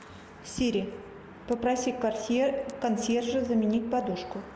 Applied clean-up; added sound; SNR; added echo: none; none; none; none.